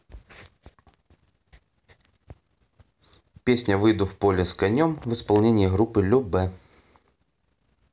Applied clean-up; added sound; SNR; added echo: none; none; none; none.